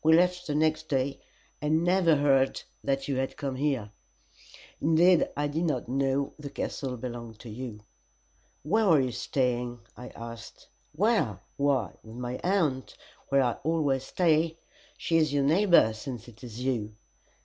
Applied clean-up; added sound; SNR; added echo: none; none; none; none.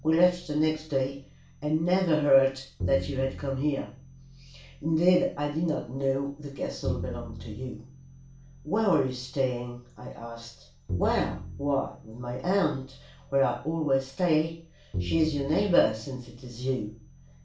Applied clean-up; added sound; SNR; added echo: none; Bowed string instrument; 12 dB; reverberation time 0.3 s.